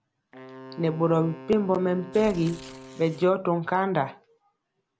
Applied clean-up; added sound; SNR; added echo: none; Wind instrument, woodwind instrument + Tearing; 18 dB; none.